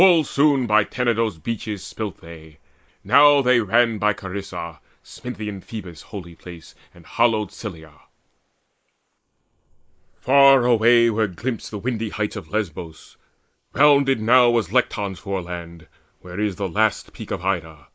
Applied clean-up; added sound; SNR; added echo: neural mask model Resemble Enhance denoiser.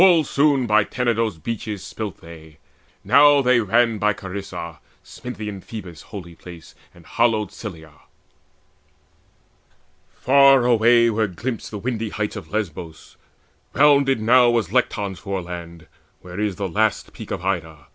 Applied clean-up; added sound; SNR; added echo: none; none; none; none.